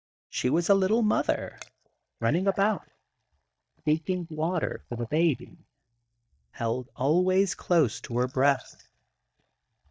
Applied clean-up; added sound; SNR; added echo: neural mask model DeepFilterNet 3.